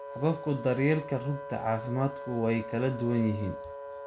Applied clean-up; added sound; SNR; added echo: none; Wind instrument, woodwind instrument; 10 dB; none.